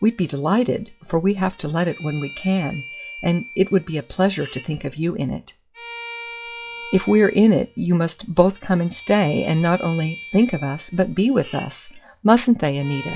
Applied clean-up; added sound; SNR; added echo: classical method log-MMSE.